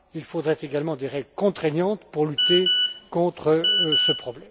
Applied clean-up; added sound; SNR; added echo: none; Telephone; -4 dB; none.